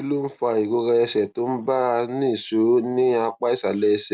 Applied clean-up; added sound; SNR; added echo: none; none; none; none.